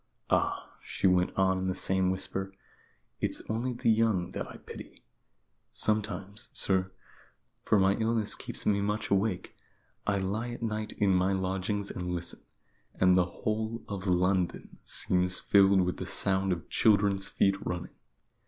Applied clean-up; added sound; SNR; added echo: none; none; none; none.